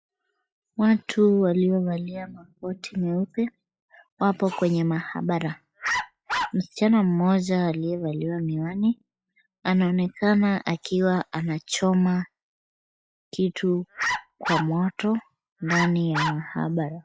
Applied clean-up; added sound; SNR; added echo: classical method log-MMSE.